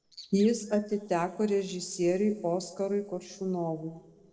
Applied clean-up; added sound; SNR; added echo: neural separator model SepFormer DNS4.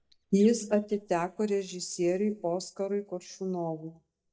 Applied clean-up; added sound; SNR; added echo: neural mask model DeepFilterNet 3.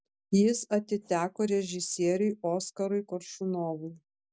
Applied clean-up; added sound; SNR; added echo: none; none; none; none.